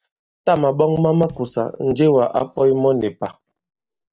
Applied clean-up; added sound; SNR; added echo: neural mask model DeepFilterNet 3.